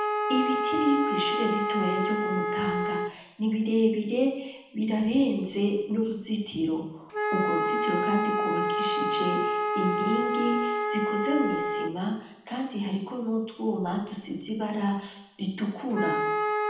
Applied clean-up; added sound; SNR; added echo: none; Wind instrument, woodwind instrument; 1 dB; reverberation time 0.8 s.